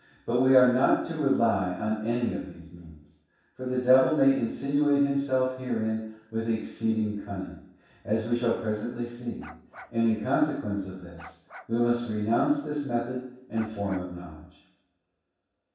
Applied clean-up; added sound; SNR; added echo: none; Bark; 20 dB; reverberation time 0.7 s.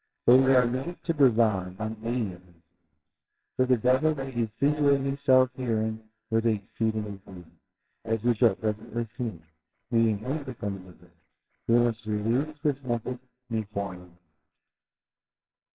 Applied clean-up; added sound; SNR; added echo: neural separator model SepFormer WHAMR!.